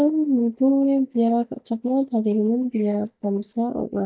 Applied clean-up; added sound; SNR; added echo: neural mask model DeepFilterNet 3.